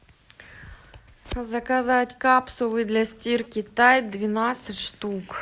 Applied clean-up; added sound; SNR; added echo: none; none; none; none.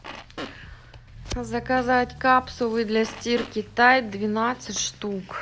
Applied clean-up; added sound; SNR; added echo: none; Fart + Accelerating, revving, vroom / Motor vehicle (road); 17 dB; none.